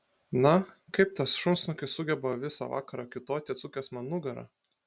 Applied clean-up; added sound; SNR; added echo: none; none; none; none.